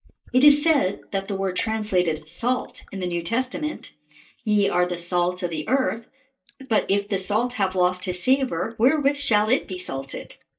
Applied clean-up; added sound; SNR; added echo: neural mask model DeepFilterNet 3.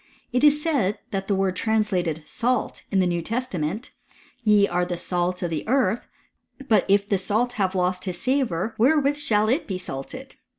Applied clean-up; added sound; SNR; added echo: none; none; none; none.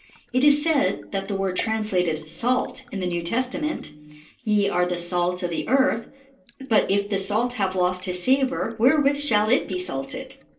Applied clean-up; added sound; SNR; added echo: neural separator model SepFormer DNS4.